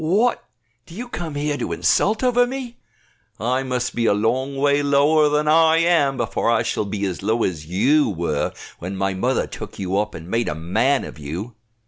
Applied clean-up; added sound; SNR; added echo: none; none; none; none.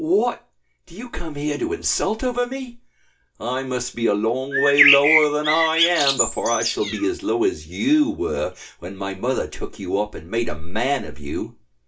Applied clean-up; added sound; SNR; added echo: none; Bird; -1 dB; reverberation time 0.2 s.